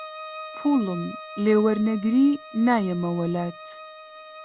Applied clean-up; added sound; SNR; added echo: none; Bowed string instrument; 16 dB; none.